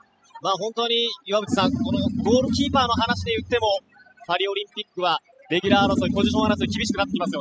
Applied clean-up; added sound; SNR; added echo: classical method spectral subtraction.